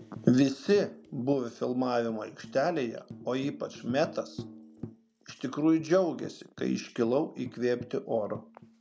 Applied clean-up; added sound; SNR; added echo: none; Tambourine; 18 dB; none.